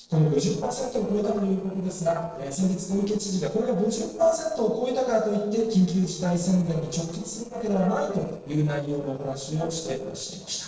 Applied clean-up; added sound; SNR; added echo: neural separator model SepFormer DNS4.